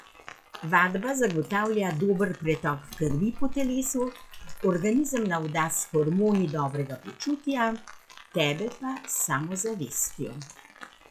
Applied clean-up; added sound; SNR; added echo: classical method log-MMSE.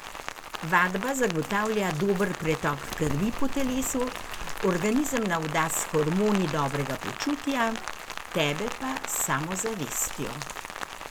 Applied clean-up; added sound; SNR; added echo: none; Rain; 7 dB; none.